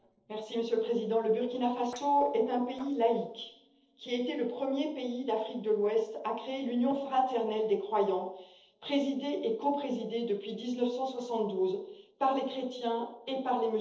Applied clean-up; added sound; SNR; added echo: neural separator model SepFormer DNS4.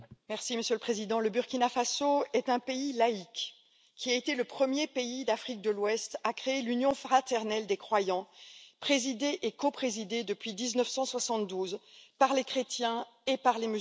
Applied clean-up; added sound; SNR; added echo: none; none; none; none.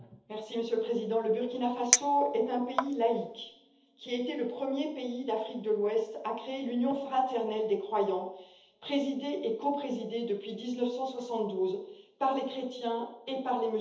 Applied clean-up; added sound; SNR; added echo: none; Chink, clink; 2 dB; reverberation time 0.8 s.